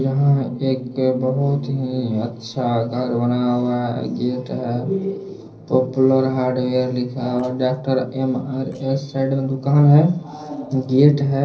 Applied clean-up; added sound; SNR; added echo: neural separator model SepFormer DNS4.